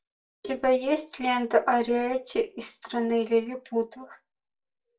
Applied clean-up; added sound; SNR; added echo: neural mask model DeepFilterNet 3.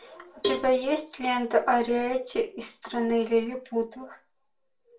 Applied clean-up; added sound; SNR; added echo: none; Cowbell; 10 dB; reverberation time 0.2 s.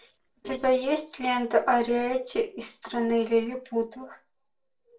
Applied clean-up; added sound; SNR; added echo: neural separator model SepFormer DNS4.